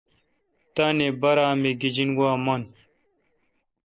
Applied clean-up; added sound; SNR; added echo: neural separator model SepFormer DNS4.